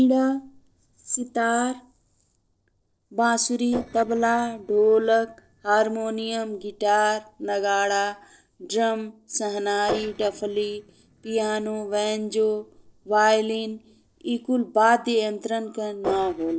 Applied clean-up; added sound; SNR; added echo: neural separator model SepFormer DNS4.